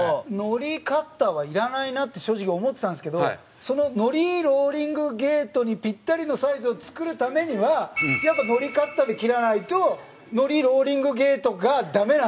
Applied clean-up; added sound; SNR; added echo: none; none; none; none.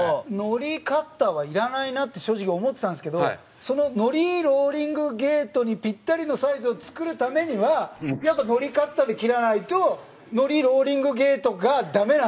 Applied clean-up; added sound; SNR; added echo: neural mask model Resemble Enhance denoiser.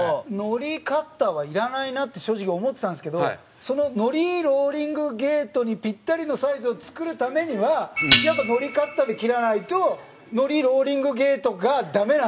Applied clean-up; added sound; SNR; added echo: none; Dishes, pots, and pans; -1 dB; none.